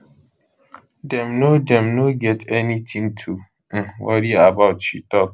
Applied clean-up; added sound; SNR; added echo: none; none; none; none.